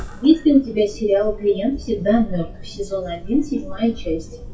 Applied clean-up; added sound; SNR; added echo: classical method WPE with log-MMSE.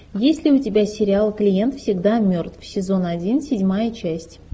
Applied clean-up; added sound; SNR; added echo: none; none; none; none.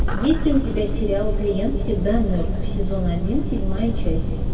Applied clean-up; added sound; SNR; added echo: none; Fire; -2 dB; reverberation time 2.1 s.